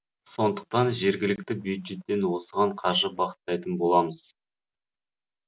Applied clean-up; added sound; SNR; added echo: none; none; none; none.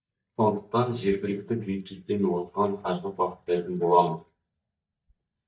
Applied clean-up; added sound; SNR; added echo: neural mask model DeepFilterNet 3.